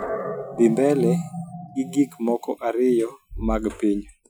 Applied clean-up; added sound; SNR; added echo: classical method Wiener filter.